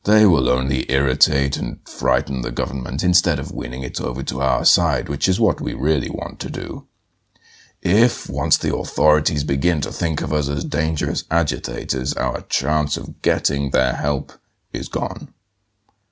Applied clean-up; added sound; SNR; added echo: none; none; none; none.